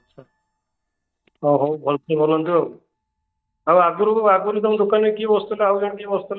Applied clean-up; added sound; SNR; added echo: neural mask model DeepFilterNet 3.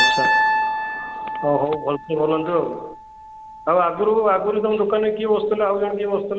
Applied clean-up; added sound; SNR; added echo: none; Piano; 4 dB; none.